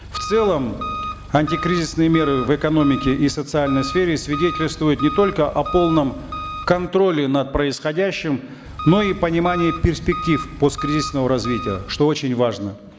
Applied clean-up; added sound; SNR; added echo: none; Engine; 10 dB; none.